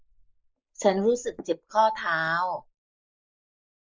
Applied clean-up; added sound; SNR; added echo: neural mask model Resemble Enhance denoiser.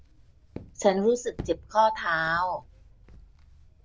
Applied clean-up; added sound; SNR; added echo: none; Walk, footsteps; 18 dB; none.